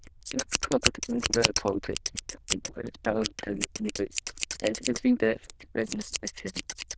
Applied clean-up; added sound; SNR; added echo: neural diffusion model UNIVERSE++.